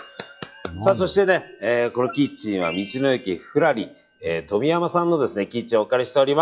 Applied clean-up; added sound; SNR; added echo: classical method log-MMSE.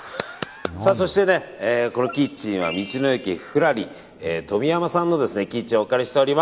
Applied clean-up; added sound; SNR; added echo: none; none; none; none.